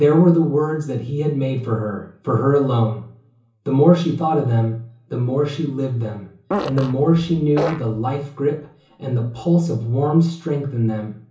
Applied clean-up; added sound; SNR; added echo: none; Fart; 8 dB; reverberation time 0.7 s.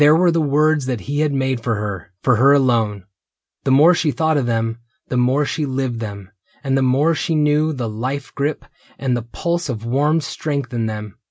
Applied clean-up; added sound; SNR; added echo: none; none; none; none.